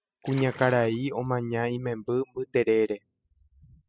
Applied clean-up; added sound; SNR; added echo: classical method spectral subtraction.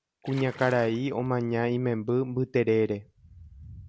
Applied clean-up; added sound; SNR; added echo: none; Splash, splatter; 20 dB; none.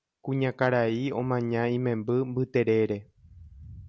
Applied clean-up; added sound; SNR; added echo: none; none; none; none.